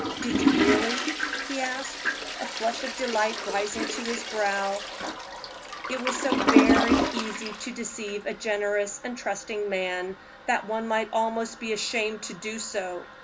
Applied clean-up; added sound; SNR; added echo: none; Toilet flush; -1 dB; none.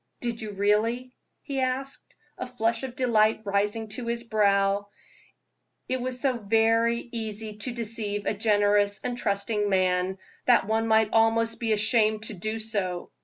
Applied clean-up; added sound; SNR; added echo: none; none; none; none.